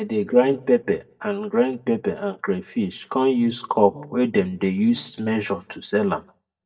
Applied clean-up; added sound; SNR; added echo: neural mask model DeepFilterNet 3.